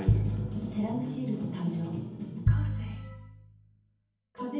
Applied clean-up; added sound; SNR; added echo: none; Piano; -3 dB; reverberation time 0.8 s.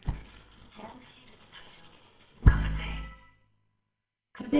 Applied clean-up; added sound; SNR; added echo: neural separator model SepFormer WHAMR!.